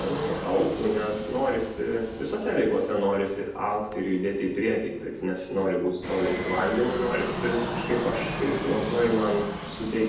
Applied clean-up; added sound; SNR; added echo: none; Fixed-wing aircraft, airplane; 8 dB; reverberation time 0.8 s.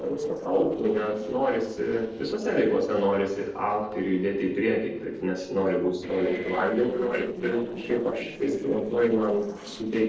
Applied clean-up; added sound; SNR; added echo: neural separator model SepFormer DNS4.